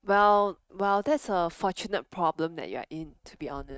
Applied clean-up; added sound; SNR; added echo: neural mask model RNNoise.